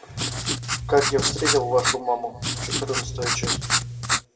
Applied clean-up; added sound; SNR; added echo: none; Writing; -1 dB; reverberation time 1.2 s.